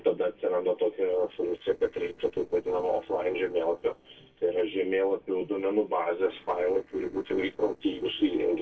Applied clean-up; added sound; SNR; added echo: neural separator model SepFormer DNS4.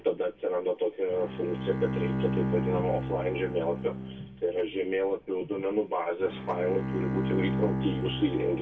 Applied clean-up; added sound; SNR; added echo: none; Bowed string instrument; 4 dB; reverberation time 0.2 s.